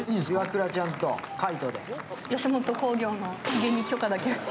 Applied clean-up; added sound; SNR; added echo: none; Applause; 15 dB; none.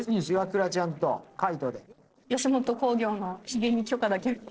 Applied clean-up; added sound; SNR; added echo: neural separator model SepFormer DNS4.